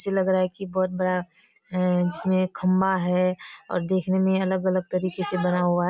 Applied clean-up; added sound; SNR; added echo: none; none; none; none.